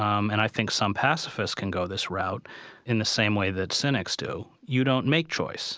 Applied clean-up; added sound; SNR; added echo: none; none; none; none.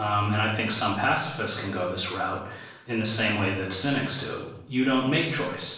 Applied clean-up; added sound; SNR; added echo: none; none; none; reverberation time 0.7 s.